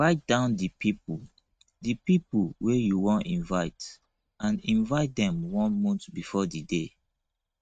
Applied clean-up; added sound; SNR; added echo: neural mask model RNNoise.